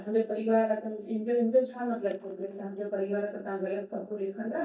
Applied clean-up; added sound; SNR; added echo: neural mask model DeepFilterNet 3.